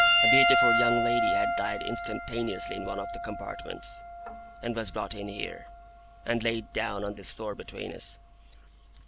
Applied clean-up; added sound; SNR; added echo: none; Piano; -3 dB; none.